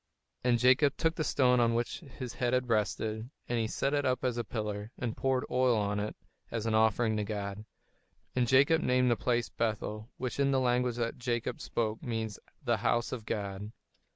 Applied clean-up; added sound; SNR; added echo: none; none; none; none.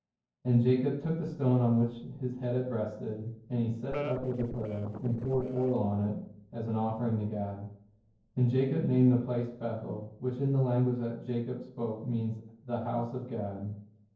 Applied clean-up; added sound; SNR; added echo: neural separator model SepFormer DNS4.